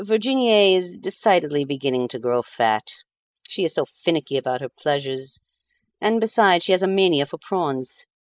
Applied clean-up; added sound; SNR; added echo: neural mask model Resemble Enhance denoiser.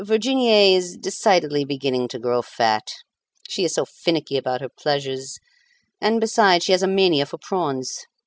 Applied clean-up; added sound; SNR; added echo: none; none; none; none.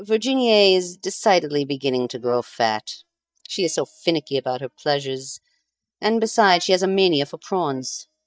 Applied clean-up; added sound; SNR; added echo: neural mask model DeepFilterNet 3.